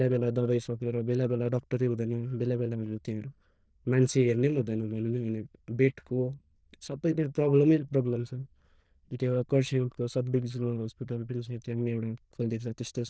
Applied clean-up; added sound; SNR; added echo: neural diffusion model UNIVERSE++.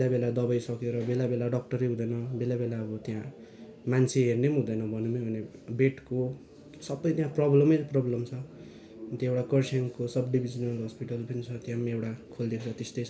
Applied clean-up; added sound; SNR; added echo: none; none; none; none.